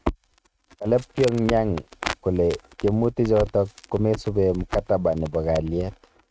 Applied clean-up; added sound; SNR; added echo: neural mask model RNNoise.